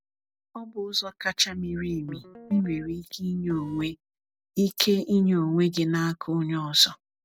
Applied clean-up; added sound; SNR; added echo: none; Guitar + Printer; 19 dB; none.